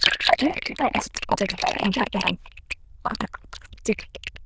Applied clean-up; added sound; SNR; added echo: neural diffusion model UNIVERSE++.